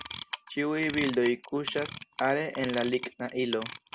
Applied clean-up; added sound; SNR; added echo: none; Clock; 11 dB; none.